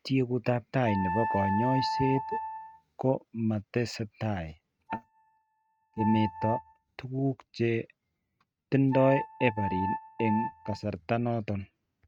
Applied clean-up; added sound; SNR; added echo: neural mask model RNNoise.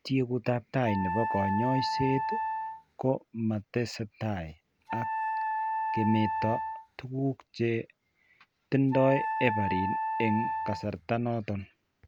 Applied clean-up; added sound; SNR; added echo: none; Wind instrument, woodwind instrument; 3 dB; none.